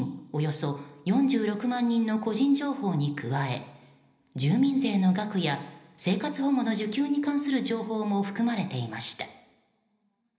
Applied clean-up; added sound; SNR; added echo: none; none; none; reverberation time 0.8 s.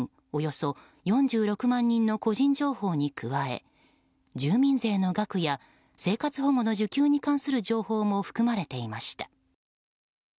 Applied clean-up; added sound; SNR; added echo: none; none; none; none.